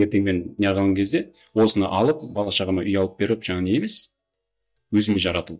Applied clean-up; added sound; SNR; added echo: neural mask model DeepFilterNet 3.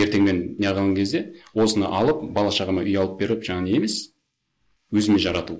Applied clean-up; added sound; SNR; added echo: neural mask model Resemble Enhance denoiser.